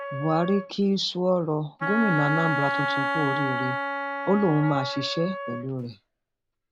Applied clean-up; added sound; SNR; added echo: none; Wind instrument, woodwind instrument; 4 dB; none.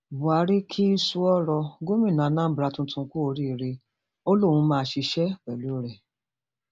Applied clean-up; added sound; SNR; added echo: none; none; none; none.